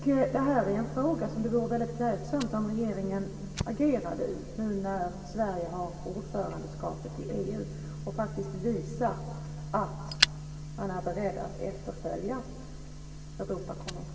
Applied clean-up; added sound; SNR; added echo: none; Fire; 11 dB; reverberation time 2.4 s.